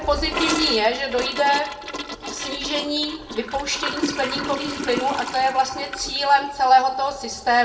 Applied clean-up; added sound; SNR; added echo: none; Toilet flush / Gurgling; 8 dB; reverberation time 0.3 s.